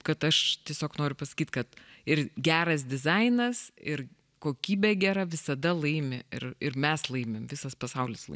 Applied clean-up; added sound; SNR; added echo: none; none; none; none.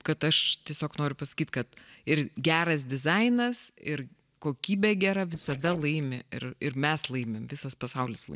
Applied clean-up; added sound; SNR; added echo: neural separator model SepFormer DNS4.